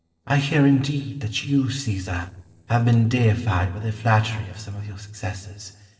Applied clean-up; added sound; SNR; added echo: neural separator model SepFormer DNS4.